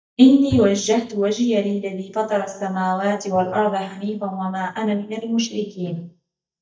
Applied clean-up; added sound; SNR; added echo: neural mask model DeepFilterNet 3.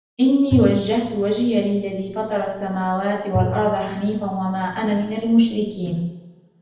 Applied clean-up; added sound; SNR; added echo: none; Bowed string instrument; 10 dB; reverberation time 0.9 s.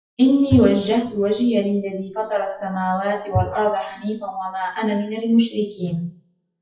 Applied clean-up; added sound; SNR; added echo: classical method WPE with log-MMSE.